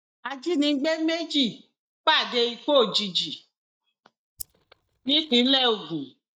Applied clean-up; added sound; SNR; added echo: neural mask model DeepFilterNet 3.